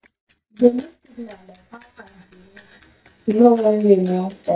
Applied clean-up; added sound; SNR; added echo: neural mask model DeepFilterNet 3.